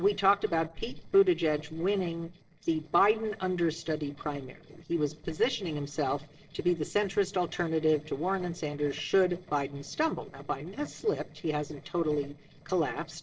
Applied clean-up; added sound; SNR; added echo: neural separator model SepFormer DNS4.